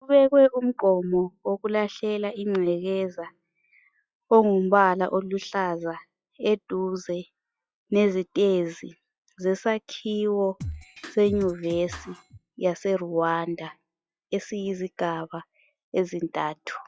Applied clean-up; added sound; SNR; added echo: classical method log-MMSE.